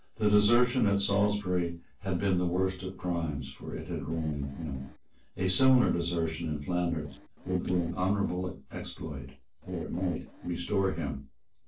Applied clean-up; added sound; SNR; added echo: neural separator model SepFormer DNS4.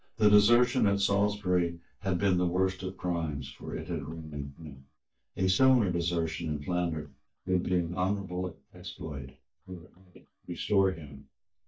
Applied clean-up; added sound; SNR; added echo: neural mask model DeepFilterNet 3.